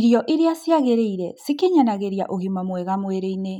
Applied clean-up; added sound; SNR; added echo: none; none; none; none.